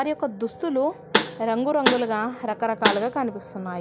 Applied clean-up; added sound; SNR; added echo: none; Snare drum; -1 dB; none.